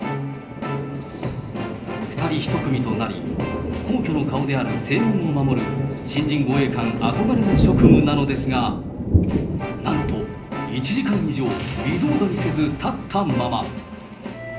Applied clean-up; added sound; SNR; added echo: none; Thunder; 2 dB; reverberation time 0.5 s.